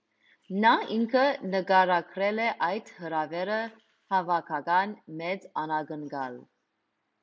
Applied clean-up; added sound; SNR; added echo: none; none; none; none.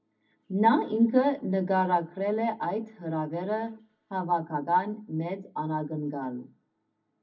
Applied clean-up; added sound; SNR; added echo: none; none; none; reverberation time 0.4 s.